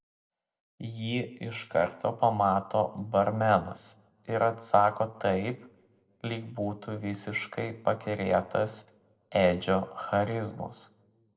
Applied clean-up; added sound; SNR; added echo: none; none; none; reverberation time 0.3 s.